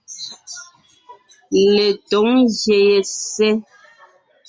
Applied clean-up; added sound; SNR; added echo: none; none; none; none.